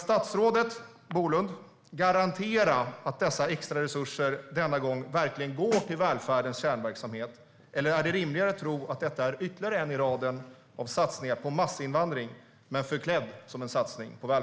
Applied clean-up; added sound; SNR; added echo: none; Snare drum; 10 dB; none.